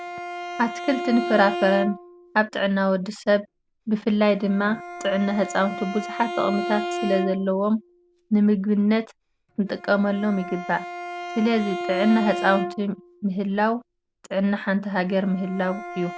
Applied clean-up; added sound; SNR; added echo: none; Bowed string instrument; 10 dB; none.